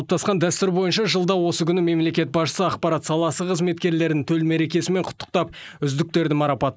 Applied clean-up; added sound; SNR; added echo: neural mask model Resemble Enhance denoiser.